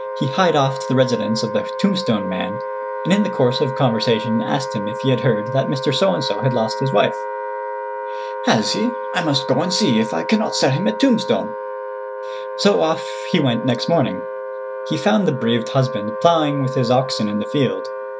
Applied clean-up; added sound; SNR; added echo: none; Wind instrument, woodwind instrument; 7 dB; none.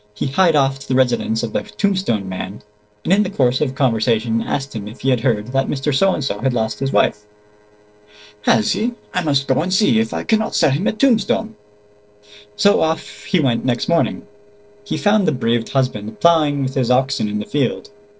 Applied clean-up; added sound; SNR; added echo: neural separator model SepFormer DNS4.